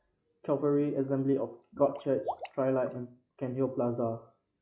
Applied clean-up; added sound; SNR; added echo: classical method log-MMSE.